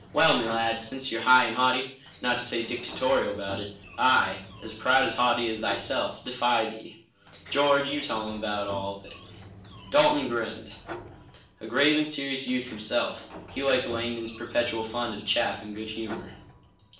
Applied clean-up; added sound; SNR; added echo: none; Sliding door; 17 dB; reverberation time 0.4 s.